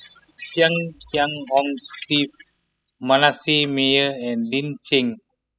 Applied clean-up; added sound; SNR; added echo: classical method spectral subtraction.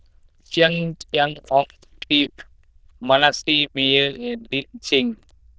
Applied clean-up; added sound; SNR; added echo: neural diffusion model UNIVERSE++.